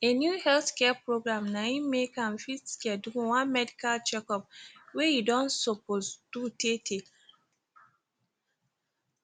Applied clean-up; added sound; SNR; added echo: none; none; none; none.